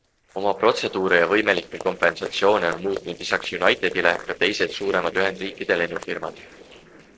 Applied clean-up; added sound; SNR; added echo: neural separator model SepFormer DNS4.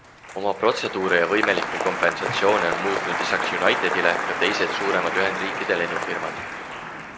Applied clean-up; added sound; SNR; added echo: none; Applause; 3 dB; none.